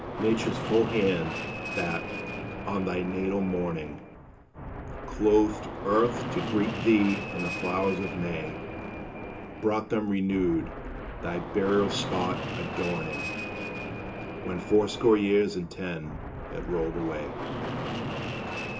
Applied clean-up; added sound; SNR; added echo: none; Fixed-wing aircraft, airplane; 6 dB; reverberation time 0.2 s.